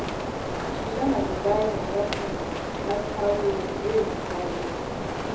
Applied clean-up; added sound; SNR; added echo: none; Rain; 1 dB; reverberation time 0.7 s.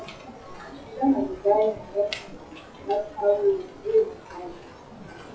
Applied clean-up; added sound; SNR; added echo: classical method WPE with log-MMSE.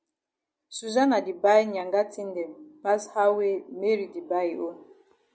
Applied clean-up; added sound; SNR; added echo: none; none; none; none.